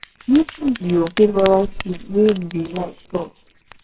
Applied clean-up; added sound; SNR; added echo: neural separator model SepFormer WHAMR!.